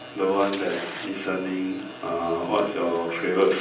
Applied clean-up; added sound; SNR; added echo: none; Tearing; 18 dB; reverberation time 0.6 s.